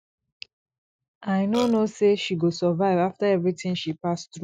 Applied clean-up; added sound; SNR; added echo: classical method Wiener filter.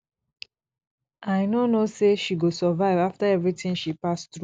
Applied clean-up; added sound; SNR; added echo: none; none; none; none.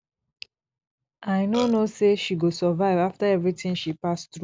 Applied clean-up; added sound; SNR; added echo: none; Burping, eructation; 11 dB; none.